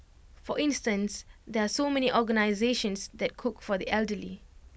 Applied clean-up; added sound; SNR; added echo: none; none; none; none.